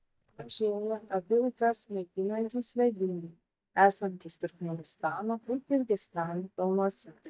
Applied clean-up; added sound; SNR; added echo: neural mask model DeepFilterNet 3.